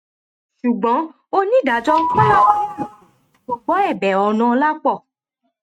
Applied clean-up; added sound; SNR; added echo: neural mask model RNNoise.